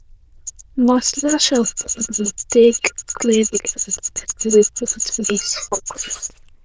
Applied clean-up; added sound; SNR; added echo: neural diffusion model UNIVERSE++.